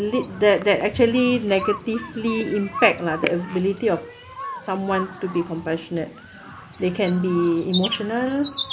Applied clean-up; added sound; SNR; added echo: none; Bird; 12 dB; none.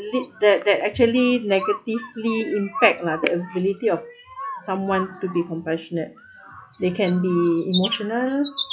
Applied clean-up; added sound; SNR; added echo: classical method log-MMSE.